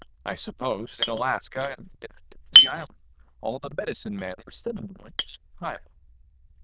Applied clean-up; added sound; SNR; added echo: neural diffusion model UNIVERSE++.